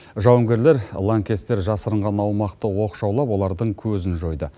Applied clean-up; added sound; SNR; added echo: none; none; none; none.